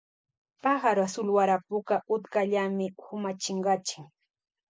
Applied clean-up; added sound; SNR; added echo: none; none; none; none.